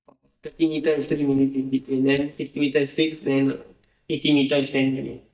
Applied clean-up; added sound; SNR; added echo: neural mask model DeepFilterNet 3.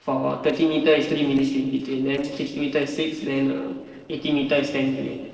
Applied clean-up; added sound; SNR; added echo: neural separator model SepFormer DNS4.